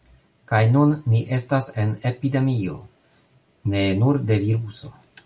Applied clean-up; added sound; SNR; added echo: none; none; none; none.